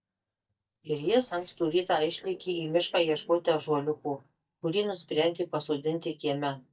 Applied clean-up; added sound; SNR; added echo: neural mask model DeepFilterNet 3.